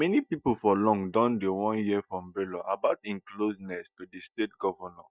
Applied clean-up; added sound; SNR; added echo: neural mask model DeepFilterNet 3.